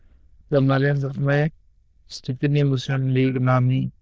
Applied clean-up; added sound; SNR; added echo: neural diffusion model UNIVERSE++.